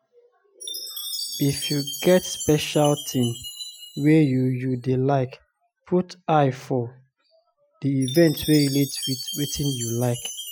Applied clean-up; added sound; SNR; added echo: classical method Wiener filter.